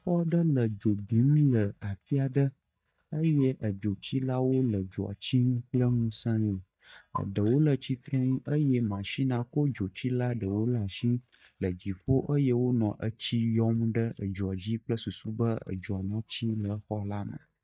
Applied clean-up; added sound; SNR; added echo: neural mask model DeepFilterNet 3.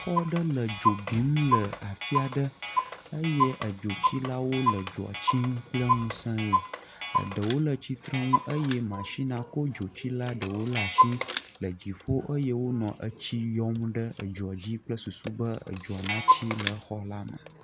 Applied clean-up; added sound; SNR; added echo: none; Clock; 1 dB; none.